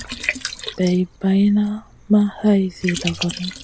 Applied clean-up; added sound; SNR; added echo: none; Liquid; 11 dB; none.